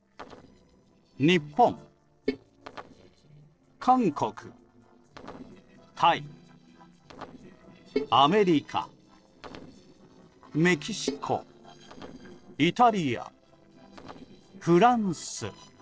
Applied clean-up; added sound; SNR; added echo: neural separator model SepFormer DNS4.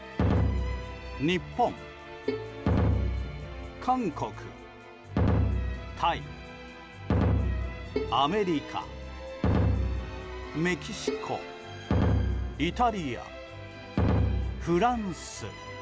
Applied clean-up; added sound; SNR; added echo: none; Bowed string instrument; 12 dB; none.